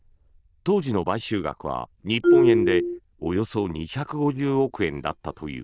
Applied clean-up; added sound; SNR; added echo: neural diffusion model UNIVERSE++.